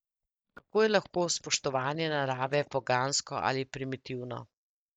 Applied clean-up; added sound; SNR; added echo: neural mask model DeepFilterNet 3.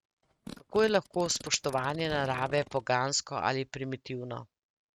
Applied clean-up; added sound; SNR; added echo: neural mask model RNNoise.